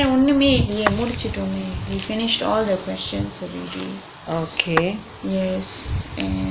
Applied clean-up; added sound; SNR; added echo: none; Tap / Glass; 9 dB; none.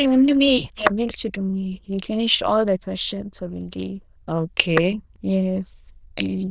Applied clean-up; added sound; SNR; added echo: neural diffusion model UNIVERSE++.